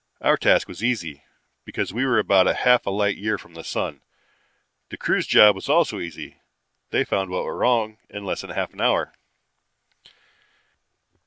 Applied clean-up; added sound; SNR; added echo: none; none; none; none.